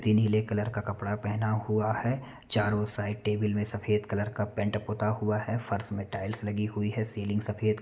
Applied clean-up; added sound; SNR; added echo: none; none; none; none.